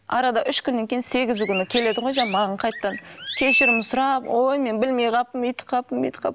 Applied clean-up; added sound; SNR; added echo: none; Chirp, tweet; 3 dB; none.